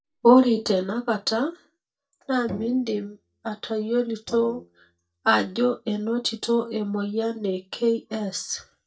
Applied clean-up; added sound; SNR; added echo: neural mask model DeepFilterNet 3.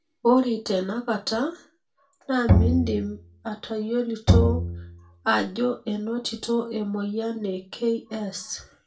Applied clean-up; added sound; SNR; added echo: none; Bowed string instrument; -3 dB; reverberation time 0.2 s.